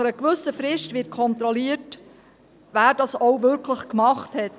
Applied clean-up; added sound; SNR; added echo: none; none; none; none.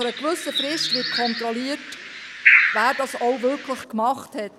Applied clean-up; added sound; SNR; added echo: none; Bird; -2 dB; none.